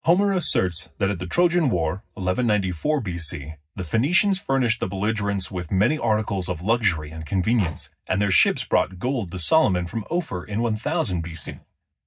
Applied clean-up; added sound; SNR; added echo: neural mask model DeepFilterNet 3.